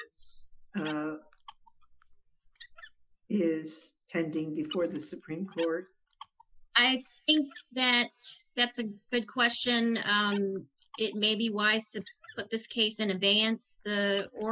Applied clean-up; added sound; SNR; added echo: classical method Wiener filter.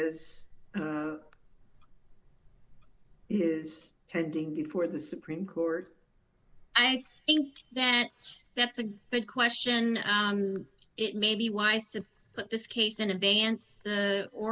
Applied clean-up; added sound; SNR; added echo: none; none; none; none.